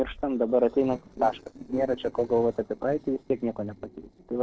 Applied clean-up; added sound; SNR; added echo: neural separator model SepFormer DNS4.